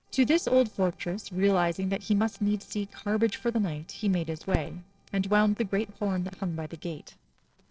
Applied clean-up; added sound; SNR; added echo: neural separator model SepFormer DNS4.